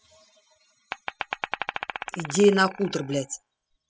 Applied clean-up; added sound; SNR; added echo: classical method spectral subtraction.